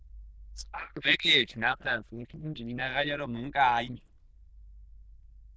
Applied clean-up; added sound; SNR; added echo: neural diffusion model UNIVERSE++.